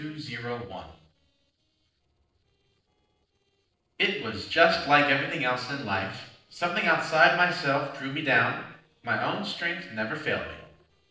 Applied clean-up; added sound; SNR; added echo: neural separator model SepFormer DNS4.